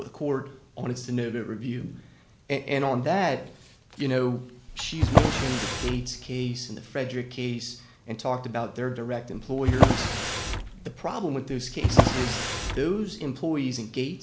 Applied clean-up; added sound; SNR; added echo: none; Drawer open or close; -4 dB; none.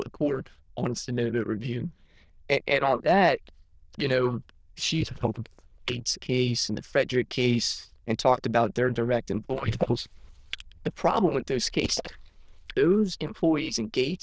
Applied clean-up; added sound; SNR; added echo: neural diffusion model UNIVERSE++.